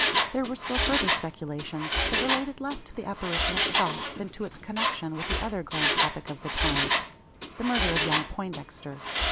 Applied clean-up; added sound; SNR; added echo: none; Mechanisms; -4 dB; none.